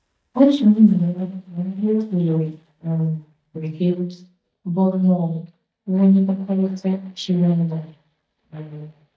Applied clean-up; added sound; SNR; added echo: neural mask model DeepFilterNet 3.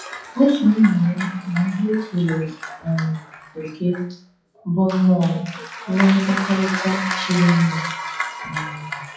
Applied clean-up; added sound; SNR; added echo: classical method WPE with log-MMSE.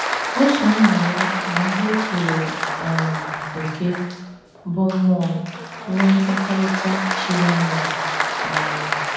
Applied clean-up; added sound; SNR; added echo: none; Applause; 3 dB; reverberation time 1.0 s.